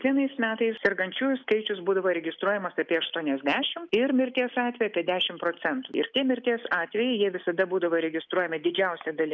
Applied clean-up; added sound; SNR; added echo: none; none; none; none.